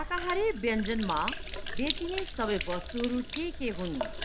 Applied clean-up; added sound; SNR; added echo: none; Sink (filling or washing); 3 dB; none.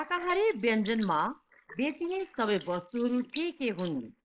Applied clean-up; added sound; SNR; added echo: neural mask model Resemble Enhance denoiser.